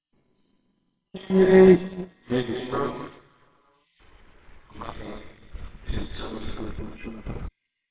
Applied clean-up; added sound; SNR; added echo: neural separator model SepFormer WHAMR!.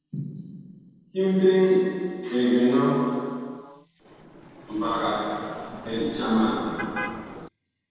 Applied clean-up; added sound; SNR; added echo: neural separator model SepFormer DNS4.